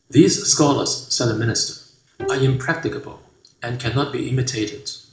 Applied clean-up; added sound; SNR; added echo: neural separator model SepFormer DNS4.